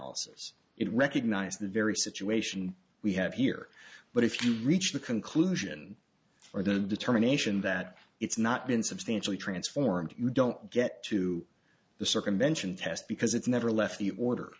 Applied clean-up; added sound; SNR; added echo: none; none; none; none.